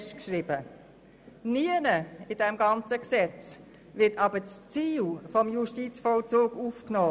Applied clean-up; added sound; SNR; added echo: none; none; none; none.